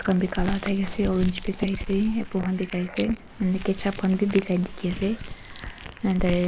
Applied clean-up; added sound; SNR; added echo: neural mask model Resemble Enhance denoiser.